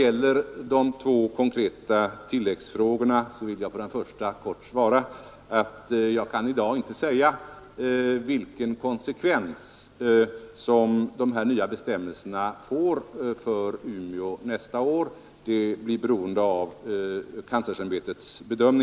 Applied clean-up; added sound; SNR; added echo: none; none; none; none.